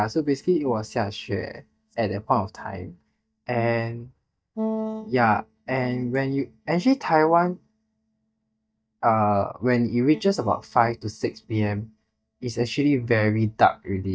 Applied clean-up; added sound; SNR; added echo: neural mask model DeepFilterNet 3.